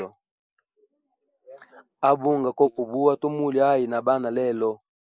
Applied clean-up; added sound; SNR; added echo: neural mask model Resemble Enhance denoiser.